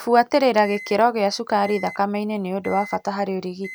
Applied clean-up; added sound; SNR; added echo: none; Microwave oven; 20 dB; none.